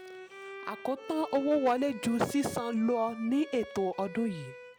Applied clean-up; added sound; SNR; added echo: none; Bowed string instrument; 15 dB; none.